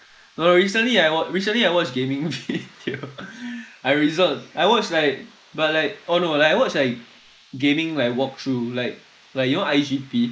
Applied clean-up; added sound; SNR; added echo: neural mask model Resemble Enhance denoiser.